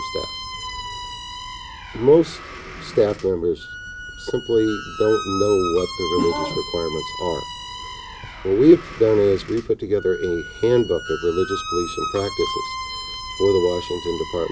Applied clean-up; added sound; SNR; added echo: none; Squeak; 10 dB; none.